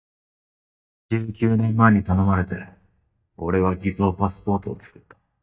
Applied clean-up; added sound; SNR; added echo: neural mask model DeepFilterNet 3.